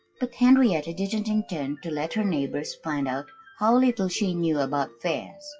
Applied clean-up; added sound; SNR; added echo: classical method WPE with log-MMSE.